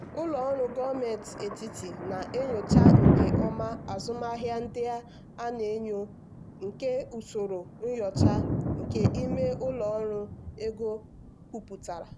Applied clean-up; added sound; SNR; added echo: none; Thunder; -4 dB; none.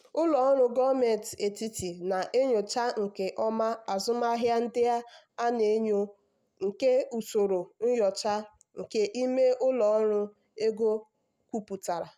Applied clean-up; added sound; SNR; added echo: none; none; none; none.